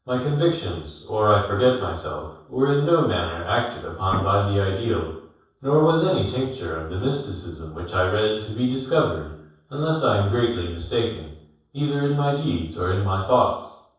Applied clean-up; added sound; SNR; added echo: neural separator model SepFormer DNS4.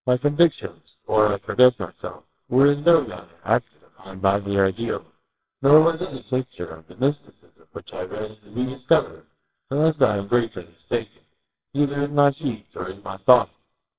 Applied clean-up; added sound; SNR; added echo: neural separator model SepFormer WHAMR!.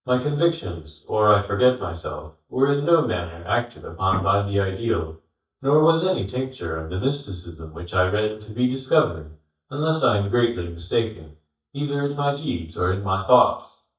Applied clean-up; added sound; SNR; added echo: neural mask model DeepFilterNet 3.